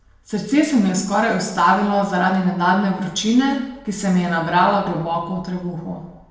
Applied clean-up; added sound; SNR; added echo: none; none; none; reverberation time 0.8 s.